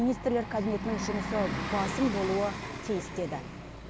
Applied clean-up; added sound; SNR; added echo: none; Bus; 5 dB; none.